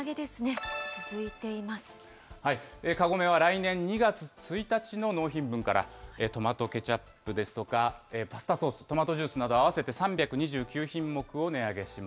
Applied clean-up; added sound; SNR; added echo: none; none; none; none.